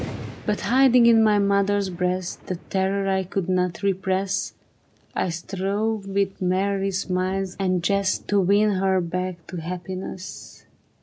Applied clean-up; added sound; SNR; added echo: none; Thunder; 20 dB; none.